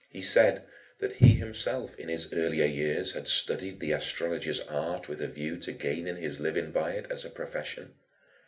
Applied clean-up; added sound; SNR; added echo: none; none; none; reverberation time 0.3 s.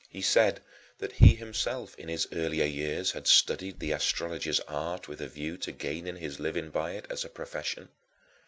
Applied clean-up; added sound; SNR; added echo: none; none; none; none.